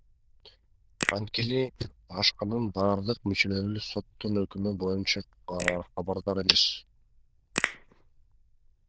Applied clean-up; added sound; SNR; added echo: neural diffusion model UNIVERSE++.